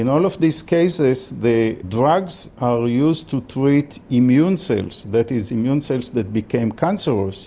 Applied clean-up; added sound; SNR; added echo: none; none; none; none.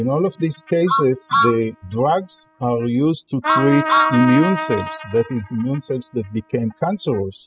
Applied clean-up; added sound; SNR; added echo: classical method spectral subtraction.